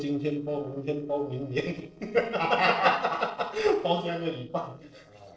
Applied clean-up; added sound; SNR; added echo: neural separator model SepFormer DNS4.